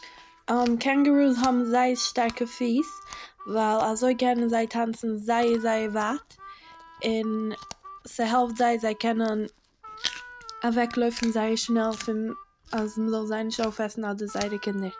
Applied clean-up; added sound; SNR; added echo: none; Chewing, mastication + Harmonica; 17 dB; none.